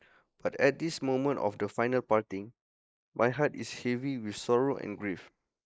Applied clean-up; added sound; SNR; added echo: neural mask model Resemble Enhance denoiser.